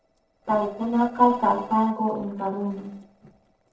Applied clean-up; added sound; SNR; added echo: neural separator model SepFormer DNS4.